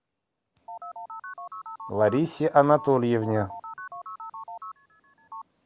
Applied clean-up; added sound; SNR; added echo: none; Telephone; 13 dB; none.